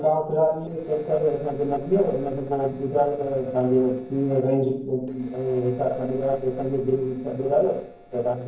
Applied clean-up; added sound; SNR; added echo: neural separator model SepFormer DNS4.